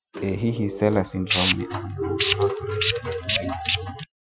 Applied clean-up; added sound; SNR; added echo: classical method Wiener filter.